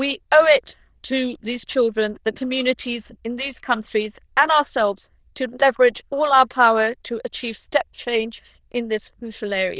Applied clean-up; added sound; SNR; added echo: neural diffusion model UNIVERSE++.